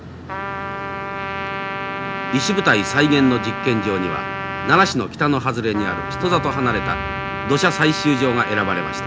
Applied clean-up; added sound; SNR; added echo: none; Trumpet; 7 dB; none.